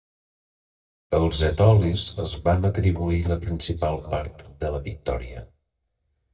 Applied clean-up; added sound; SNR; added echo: neural mask model DeepFilterNet 3.